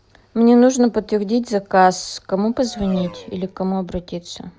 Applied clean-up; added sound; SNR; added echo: none; Race car, auto racing; 18 dB; none.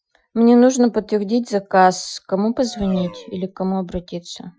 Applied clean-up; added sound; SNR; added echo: classical method Wiener filter.